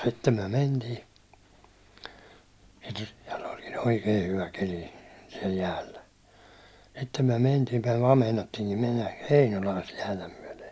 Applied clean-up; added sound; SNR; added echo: none; none; none; none.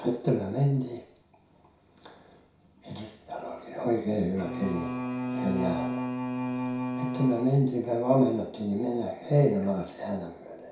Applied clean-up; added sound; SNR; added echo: none; Bowed string instrument; 3 dB; reverberation time 0.6 s.